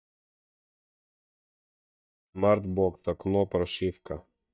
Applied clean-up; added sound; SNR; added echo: neural mask model DeepFilterNet 3.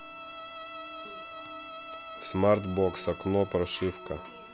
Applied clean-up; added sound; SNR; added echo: none; Bowed string instrument; 13 dB; none.